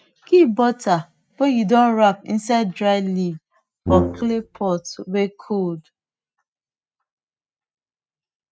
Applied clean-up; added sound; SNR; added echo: neural mask model RNNoise.